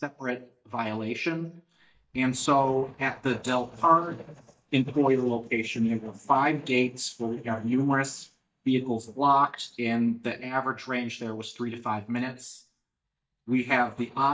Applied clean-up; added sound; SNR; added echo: neural mask model DeepFilterNet 3.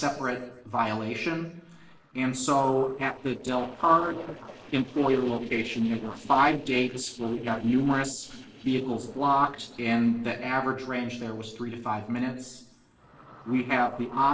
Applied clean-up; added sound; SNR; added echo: neural separator model SepFormer DNS4.